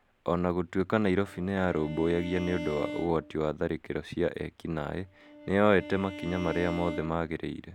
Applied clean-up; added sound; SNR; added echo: none; Bowed string instrument; 12 dB; none.